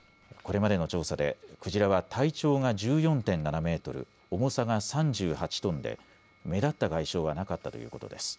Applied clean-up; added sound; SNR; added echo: none; none; none; none.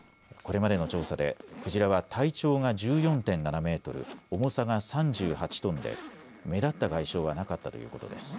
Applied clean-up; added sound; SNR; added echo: none; Zipper (clothing); 18 dB; none.